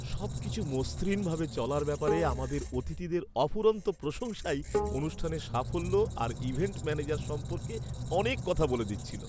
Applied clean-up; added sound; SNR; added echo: none; Squeak + Bowed string instrument; 5 dB; none.